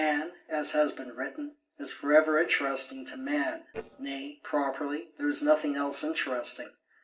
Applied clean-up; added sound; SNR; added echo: neural separator model SepFormer DNS4.